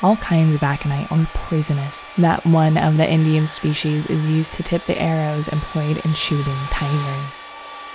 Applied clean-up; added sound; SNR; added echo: none; Domestic sounds, home sounds; 16 dB; none.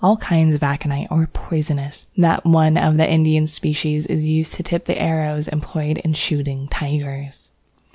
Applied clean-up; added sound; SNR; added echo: none; none; none; none.